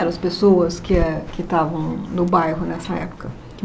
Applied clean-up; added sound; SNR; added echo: none; none; none; none.